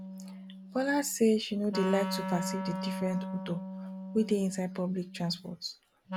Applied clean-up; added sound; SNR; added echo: none; Wind instrument, woodwind instrument; 7 dB; none.